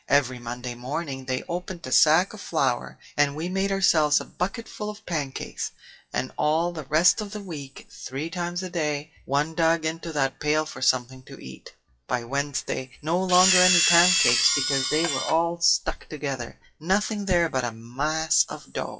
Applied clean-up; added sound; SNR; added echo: classical method WPE with log-MMSE.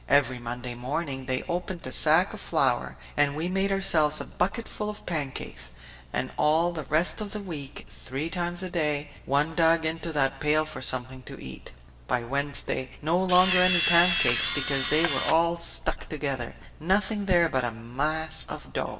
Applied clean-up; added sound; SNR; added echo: none; Camera; -4 dB; reverberation time 2.0 s.